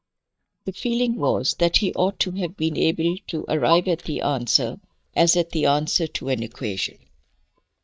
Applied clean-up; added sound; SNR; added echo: neural mask model DeepFilterNet 3.